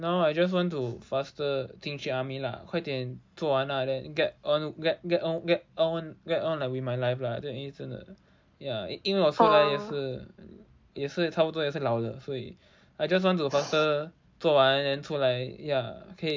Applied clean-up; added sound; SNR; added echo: none; none; none; none.